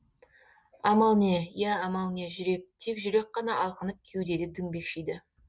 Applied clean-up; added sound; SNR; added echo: none; none; none; none.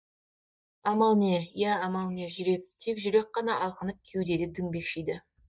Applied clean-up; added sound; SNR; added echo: neural mask model DeepFilterNet 3.